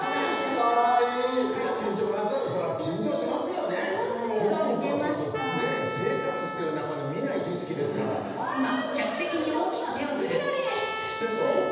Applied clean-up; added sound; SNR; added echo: none; Trumpet; 11 dB; reverberation time 1.1 s.